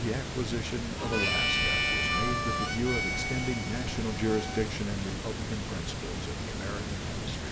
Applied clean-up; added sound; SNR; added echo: none; Water + Harmonica; -3 dB; none.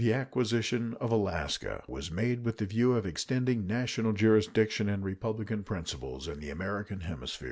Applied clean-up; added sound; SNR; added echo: none; none; none; none.